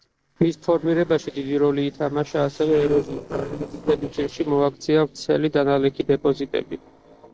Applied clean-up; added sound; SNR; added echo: neural separator model SepFormer DNS4.